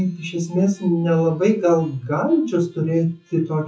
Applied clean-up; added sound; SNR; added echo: classical method WPE with log-MMSE.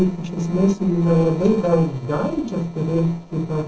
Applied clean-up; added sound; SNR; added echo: neural separator model SepFormer DNS4.